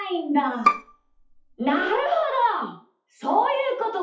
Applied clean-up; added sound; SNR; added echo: classical method WPE with log-MMSE.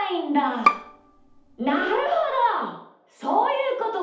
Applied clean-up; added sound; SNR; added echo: none; Bowed string instrument; 4 dB; reverberation time 2.2 s.